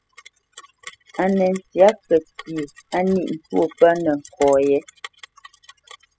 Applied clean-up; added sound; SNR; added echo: classical method spectral subtraction.